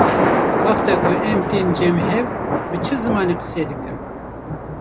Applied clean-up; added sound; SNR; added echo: none; Thunder; -2 dB; none.